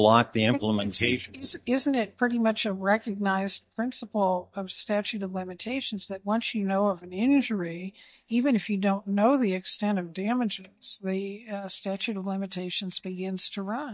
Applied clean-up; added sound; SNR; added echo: neural mask model DeepFilterNet 3.